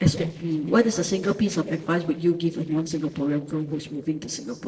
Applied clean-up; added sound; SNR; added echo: neural separator model SepFormer DNS4.